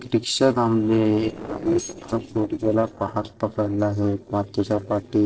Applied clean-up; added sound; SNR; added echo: neural separator model SepFormer DNS4.